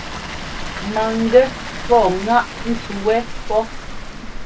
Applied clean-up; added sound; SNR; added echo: none; Water; 8 dB; reverberation time 0.2 s.